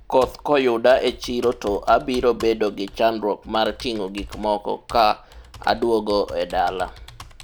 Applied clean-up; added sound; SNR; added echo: none; Computer keyboard; 19 dB; none.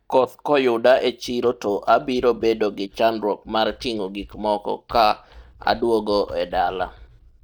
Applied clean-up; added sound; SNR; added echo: neural mask model DeepFilterNet 3.